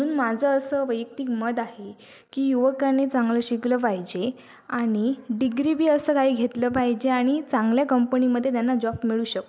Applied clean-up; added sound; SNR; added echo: none; none; none; none.